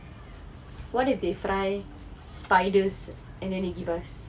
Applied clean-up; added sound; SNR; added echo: none; none; none; none.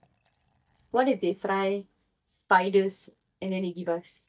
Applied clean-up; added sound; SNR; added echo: neural mask model DeepFilterNet 3.